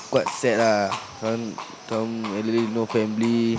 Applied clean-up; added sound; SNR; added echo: none; Livestock, farm animals, working animals; 12 dB; none.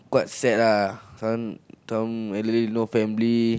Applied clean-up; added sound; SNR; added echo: none; none; none; none.